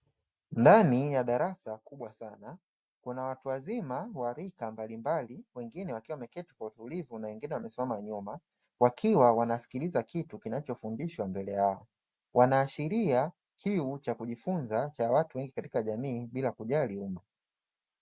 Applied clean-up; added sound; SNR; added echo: none; none; none; none.